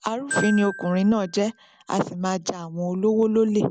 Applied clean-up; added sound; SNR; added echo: none; Glockenspiel; 14 dB; none.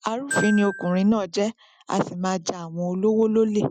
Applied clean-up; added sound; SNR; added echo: classical method Wiener filter.